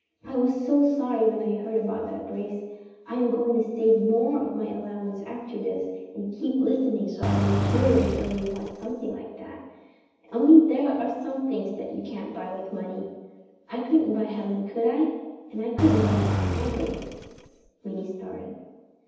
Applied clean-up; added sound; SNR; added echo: none; Engine; 1 dB; reverberation time 1.1 s.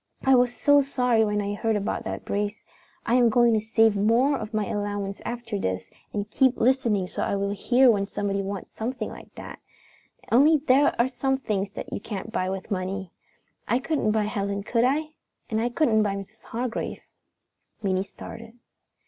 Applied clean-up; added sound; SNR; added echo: none; none; none; none.